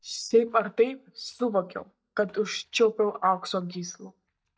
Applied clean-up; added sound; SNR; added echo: neural mask model DeepFilterNet 3.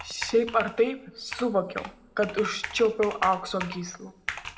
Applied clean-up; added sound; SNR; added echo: none; Computer keyboard; 12 dB; reverberation time 0.9 s.